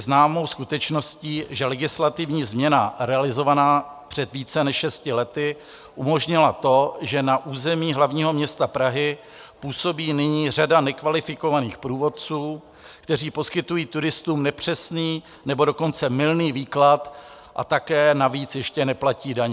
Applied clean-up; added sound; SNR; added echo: none; none; none; none.